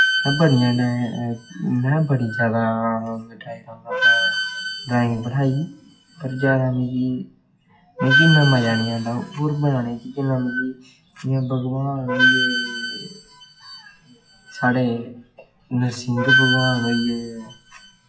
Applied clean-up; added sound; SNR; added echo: classical method WPE with log-MMSE.